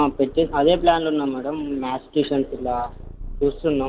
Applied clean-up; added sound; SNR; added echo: none; Purr; 16 dB; none.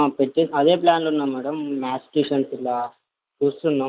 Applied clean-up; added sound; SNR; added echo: neural mask model Resemble Enhance denoiser.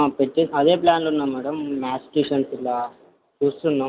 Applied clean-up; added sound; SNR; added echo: none; none; none; none.